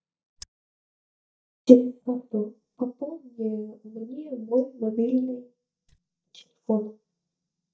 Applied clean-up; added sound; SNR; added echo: neural mask model DeepFilterNet 3.